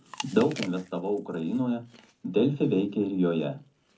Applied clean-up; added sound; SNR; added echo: none; Chewing, mastication; 18 dB; reverberation time 0.3 s.